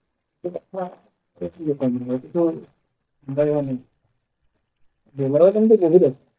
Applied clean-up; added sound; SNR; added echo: neural mask model DeepFilterNet 3.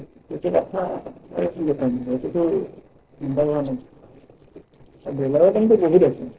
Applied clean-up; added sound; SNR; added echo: neural separator model SepFormer DNS4.